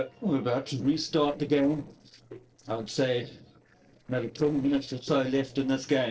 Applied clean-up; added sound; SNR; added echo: neural separator model SepFormer DNS4.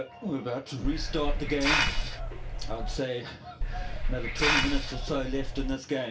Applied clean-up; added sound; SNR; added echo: none; Hiss; -4 dB; reverberation time 0.3 s.